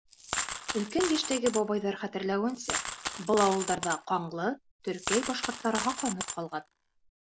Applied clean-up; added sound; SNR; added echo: none; Coin (dropping); 6 dB; none.